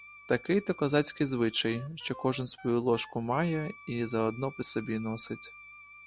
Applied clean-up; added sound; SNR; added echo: none; Wind instrument, woodwind instrument; 20 dB; none.